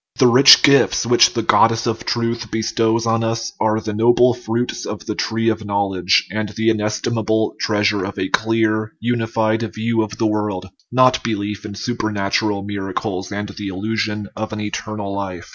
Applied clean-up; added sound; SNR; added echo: none; none; none; none.